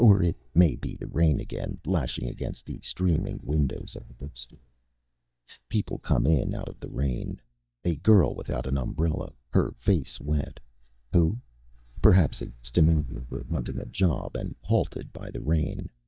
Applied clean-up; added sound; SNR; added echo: neural mask model DeepFilterNet 3.